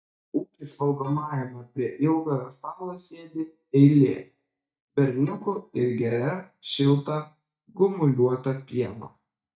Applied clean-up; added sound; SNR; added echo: neural mask model DeepFilterNet 3.